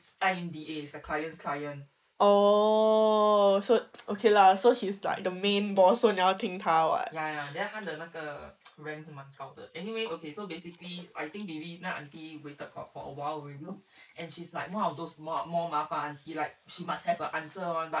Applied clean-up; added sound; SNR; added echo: neural mask model Resemble Enhance denoiser.